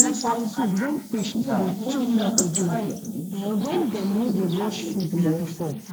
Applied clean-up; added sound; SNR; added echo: neural mask model Resemble Enhance denoiser.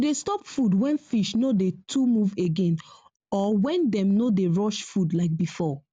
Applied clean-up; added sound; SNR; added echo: none; none; none; none.